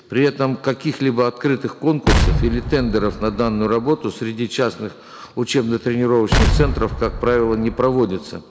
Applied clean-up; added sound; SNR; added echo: none; Explosion; 1 dB; none.